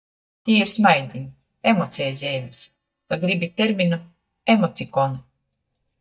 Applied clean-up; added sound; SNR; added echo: neural mask model DeepFilterNet 3.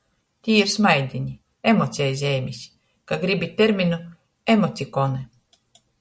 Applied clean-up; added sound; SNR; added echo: none; none; none; none.